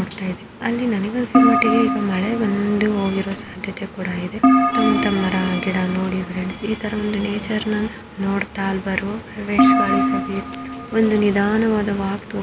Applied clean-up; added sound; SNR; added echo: none; Keyboard (musical); -1 dB; none.